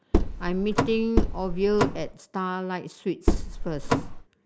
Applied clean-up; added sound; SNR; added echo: none; Car; -4 dB; none.